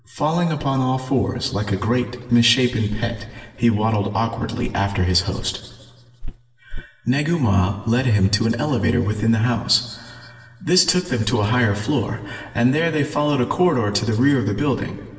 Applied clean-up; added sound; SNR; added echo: none; Walk, footsteps; 13 dB; reverberation time 1.4 s.